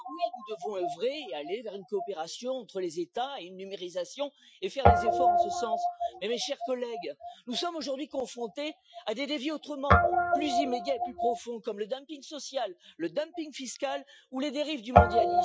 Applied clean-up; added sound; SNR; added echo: classical method Wiener filter.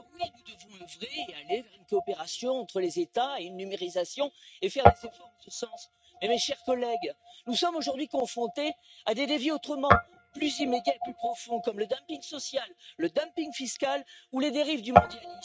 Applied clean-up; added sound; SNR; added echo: neural mask model RNNoise.